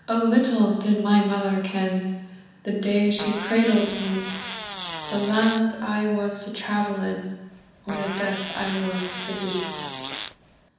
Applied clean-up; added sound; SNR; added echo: none; Fart; 10 dB; reverberation time 1.1 s.